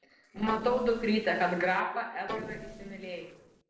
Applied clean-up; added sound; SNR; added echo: neural separator model SepFormer DNS4.